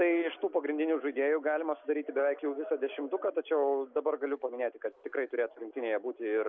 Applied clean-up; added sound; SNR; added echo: none; none; none; none.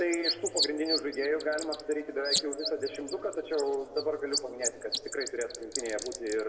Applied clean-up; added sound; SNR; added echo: none; Bird; 4 dB; reverberation time 1.6 s.